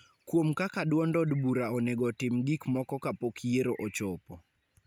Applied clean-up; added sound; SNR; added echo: none; none; none; none.